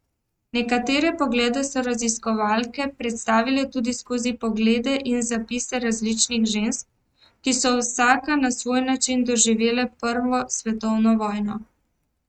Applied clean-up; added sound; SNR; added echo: neural mask model RNNoise.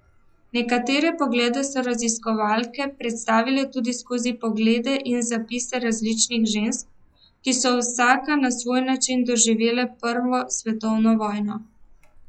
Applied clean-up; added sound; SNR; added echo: classical method log-MMSE.